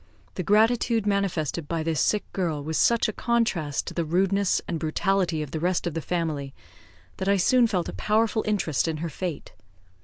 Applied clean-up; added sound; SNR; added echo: none; none; none; none.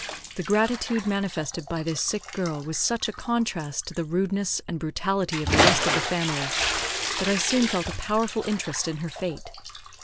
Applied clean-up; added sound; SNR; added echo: none; Bathtub (filling or washing) / Splash, splatter; 3 dB; none.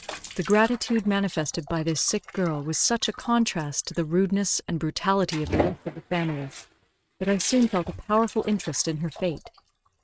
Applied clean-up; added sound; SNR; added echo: neural mask model RNNoise.